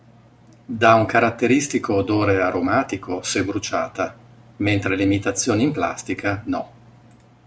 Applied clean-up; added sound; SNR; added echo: none; none; none; none.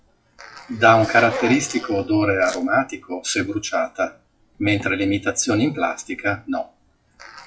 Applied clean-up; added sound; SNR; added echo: classical method WPE with log-MMSE.